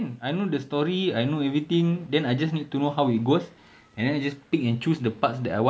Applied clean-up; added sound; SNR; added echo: none; none; none; none.